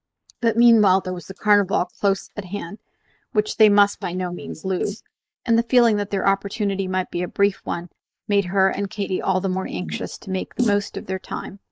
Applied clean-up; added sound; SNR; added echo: neural mask model Resemble Enhance denoiser.